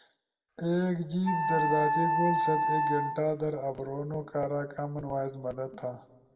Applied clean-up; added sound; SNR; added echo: none; Wind instrument, woodwind instrument; -1 dB; reverberation time 1.2 s.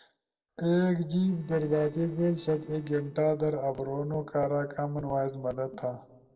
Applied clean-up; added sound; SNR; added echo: neural separator model SepFormer DNS4.